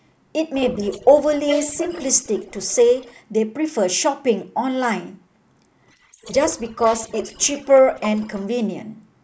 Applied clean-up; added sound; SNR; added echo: neural mask model Resemble Enhance denoiser.